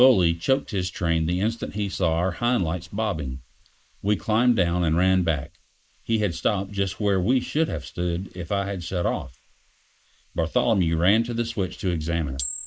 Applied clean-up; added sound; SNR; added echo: neural mask model Resemble Enhance denoiser.